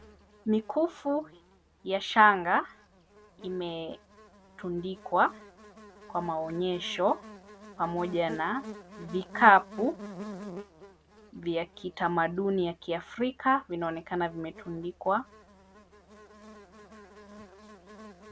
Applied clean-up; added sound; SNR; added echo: none; Buzz; 18 dB; none.